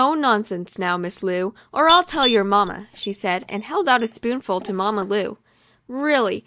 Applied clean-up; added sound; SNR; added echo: neural mask model DeepFilterNet 3.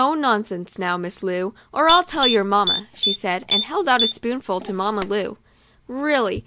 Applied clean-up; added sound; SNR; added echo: none; Typing; 3 dB; none.